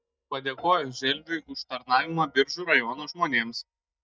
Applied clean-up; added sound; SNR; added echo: neural mask model DeepFilterNet 3.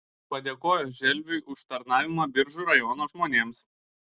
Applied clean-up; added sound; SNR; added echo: none; none; none; none.